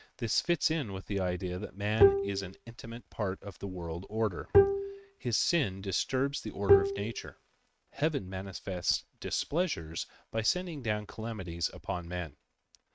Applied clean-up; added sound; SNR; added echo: neural mask model RNNoise.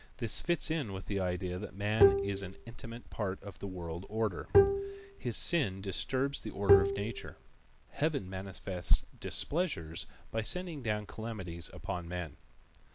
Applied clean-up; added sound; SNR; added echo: none; Bowed string instrument; -4 dB; none.